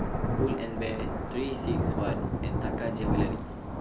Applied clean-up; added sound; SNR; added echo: none; Thunder / Rain; -5 dB; reverberation time 1.6 s.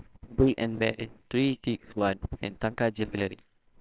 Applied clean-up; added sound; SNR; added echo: neural separator model SepFormer WHAMR!.